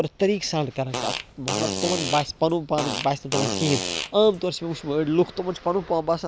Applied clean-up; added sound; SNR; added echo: none; Fart; 5 dB; none.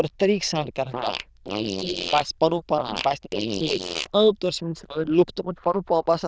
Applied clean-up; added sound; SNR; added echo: neural diffusion model UNIVERSE++.